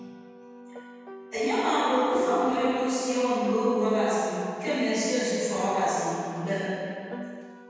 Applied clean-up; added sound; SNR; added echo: none; Piano; 16 dB; reverberation time 2.1 s.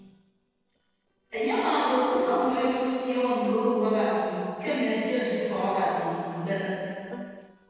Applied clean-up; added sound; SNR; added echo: neural separator model SepFormer DNS4.